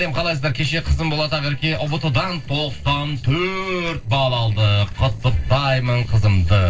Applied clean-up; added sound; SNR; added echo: neural separator model SepFormer DNS4.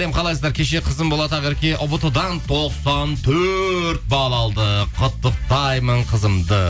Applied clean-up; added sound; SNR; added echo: none; none; none; none.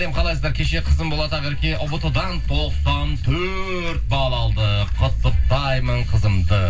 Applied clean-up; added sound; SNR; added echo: none; Clock; 5 dB; reverberation time 0.4 s.